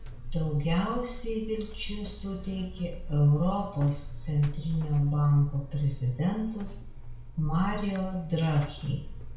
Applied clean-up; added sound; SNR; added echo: none; Buzz; 8 dB; reverberation time 0.5 s.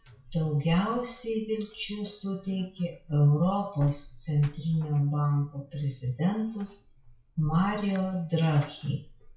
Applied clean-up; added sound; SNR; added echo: classical method WPE with log-MMSE.